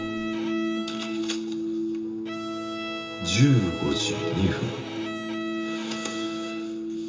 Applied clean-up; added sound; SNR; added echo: none; Bowed string instrument; 11 dB; reverberation time 0.2 s.